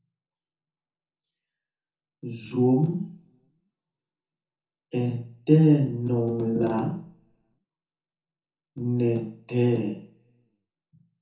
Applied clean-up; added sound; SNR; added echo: none; none; none; reverberation time 0.6 s.